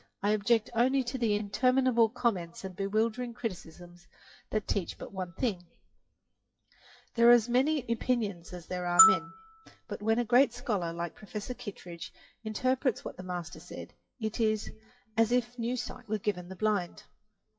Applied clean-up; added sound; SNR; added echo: classical method WPE with log-MMSE.